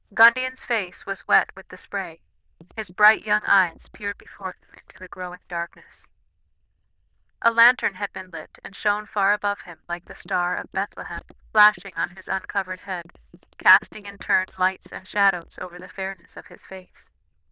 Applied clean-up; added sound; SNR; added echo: neural diffusion model UNIVERSE++.